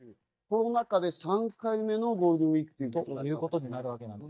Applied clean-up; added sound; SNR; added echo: neural mask model DeepFilterNet 3.